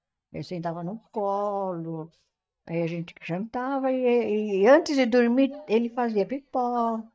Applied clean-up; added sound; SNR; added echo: neural mask model DeepFilterNet 3.